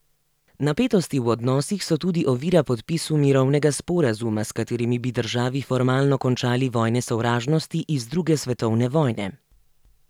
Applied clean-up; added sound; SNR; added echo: none; none; none; none.